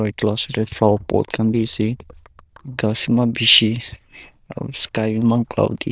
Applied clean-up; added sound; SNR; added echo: neural diffusion model UNIVERSE++.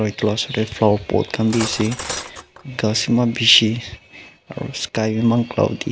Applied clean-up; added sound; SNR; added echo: none; Cutlery, silverware; 11 dB; none.